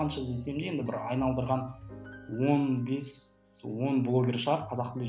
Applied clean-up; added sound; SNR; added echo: none; none; none; none.